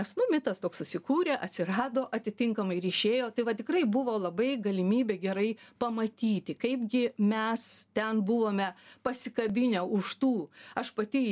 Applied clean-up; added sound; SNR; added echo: none; none; none; none.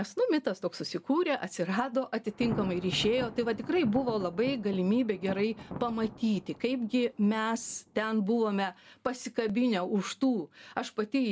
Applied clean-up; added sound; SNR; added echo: none; Thunder; 16 dB; none.